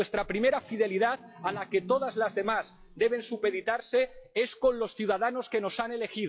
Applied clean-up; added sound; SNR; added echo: classical method log-MMSE.